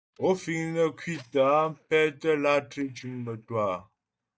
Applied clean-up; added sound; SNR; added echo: neural mask model DeepFilterNet 3.